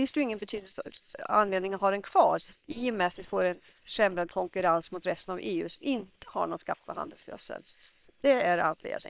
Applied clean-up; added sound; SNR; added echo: neural separator model SepFormer WHAM!.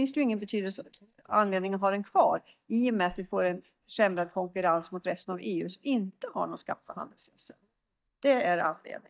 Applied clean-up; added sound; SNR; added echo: neural mask model DeepFilterNet 3.